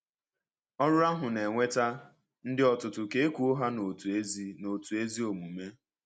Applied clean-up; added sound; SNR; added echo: none; none; none; none.